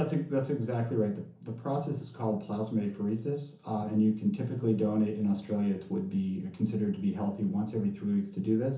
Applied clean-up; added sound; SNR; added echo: none; none; none; reverberation time 0.7 s.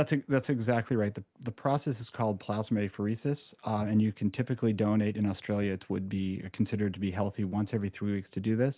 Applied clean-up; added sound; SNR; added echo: none; none; none; none.